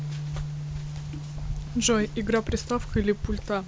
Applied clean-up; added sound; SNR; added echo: none; Bass guitar; 8 dB; none.